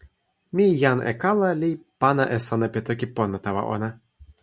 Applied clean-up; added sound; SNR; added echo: none; none; none; none.